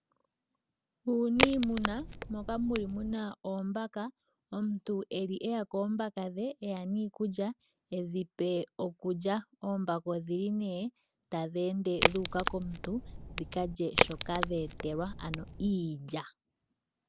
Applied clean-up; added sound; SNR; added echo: none; Crack; -2 dB; none.